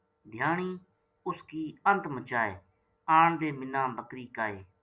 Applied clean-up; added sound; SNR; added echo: none; none; none; none.